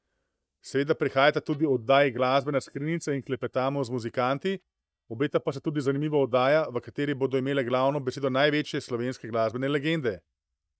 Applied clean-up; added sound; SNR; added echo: neural mask model DeepFilterNet 3.